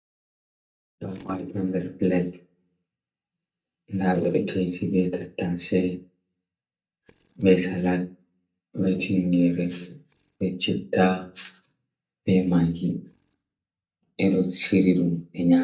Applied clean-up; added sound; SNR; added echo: neural mask model DeepFilterNet 3.